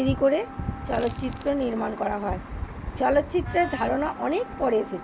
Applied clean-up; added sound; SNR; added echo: none; Crackle + Wind instrument, woodwind instrument; 18 dB; none.